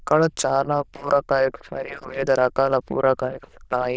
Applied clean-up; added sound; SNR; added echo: neural diffusion model UNIVERSE++.